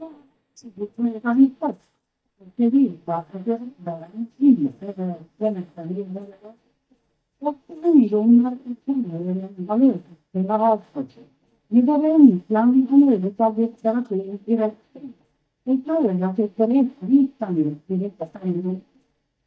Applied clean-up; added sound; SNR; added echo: neural mask model DeepFilterNet 3.